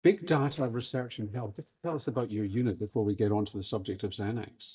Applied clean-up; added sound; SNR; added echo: neural mask model DeepFilterNet 3.